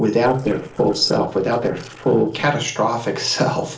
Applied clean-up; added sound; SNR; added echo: neural separator model SepFormer DNS4.